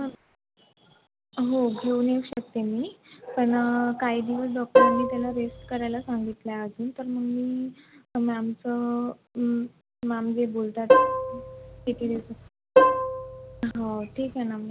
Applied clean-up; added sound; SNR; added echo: none; Plucked string instrument; -5 dB; none.